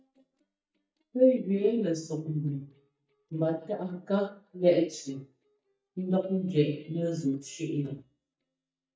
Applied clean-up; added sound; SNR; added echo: neural mask model DeepFilterNet 3.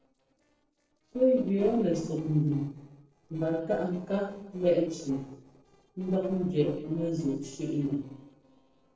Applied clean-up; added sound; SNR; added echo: neural separator model SepFormer DNS4.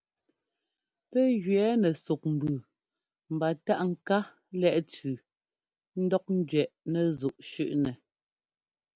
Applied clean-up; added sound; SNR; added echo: none; none; none; none.